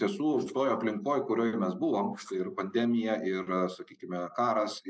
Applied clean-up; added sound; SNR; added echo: neural mask model Resemble Enhance denoiser.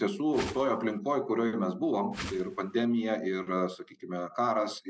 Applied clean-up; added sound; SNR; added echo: none; Whoosh, swoosh, swish; 11 dB; none.